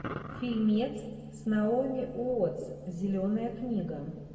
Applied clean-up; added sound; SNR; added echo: none; Organ; 17 dB; reverberation time 1.7 s.